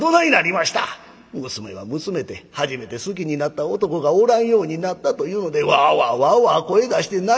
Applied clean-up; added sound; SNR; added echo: none; none; none; none.